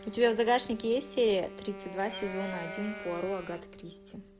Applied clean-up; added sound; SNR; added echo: none; Wind instrument, woodwind instrument + Livestock, farm animals, working animals; 13 dB; none.